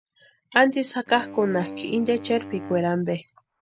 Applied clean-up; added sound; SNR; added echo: none; Wind instrument, woodwind instrument; 14 dB; none.